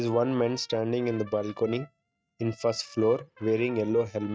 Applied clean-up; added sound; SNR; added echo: neural mask model RNNoise.